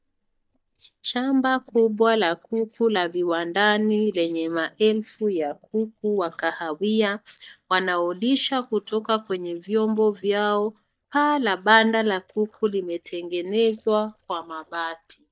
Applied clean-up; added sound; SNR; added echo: neural mask model DeepFilterNet 3.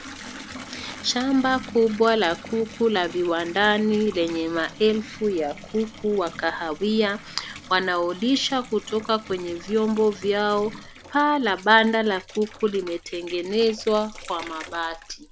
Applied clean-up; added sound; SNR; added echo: none; Bathtub (filling or washing) / Water tap, faucet; 17 dB; none.